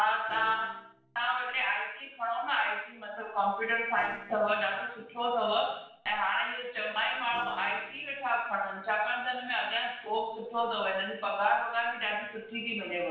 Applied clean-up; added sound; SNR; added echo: neural separator model SepFormer DNS4.